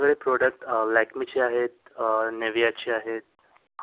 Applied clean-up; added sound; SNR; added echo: none; none; none; none.